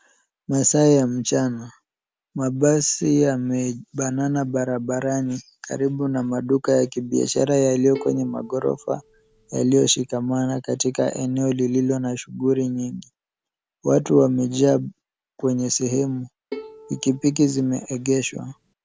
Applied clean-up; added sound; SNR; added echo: none; Bowed string instrument; 19 dB; none.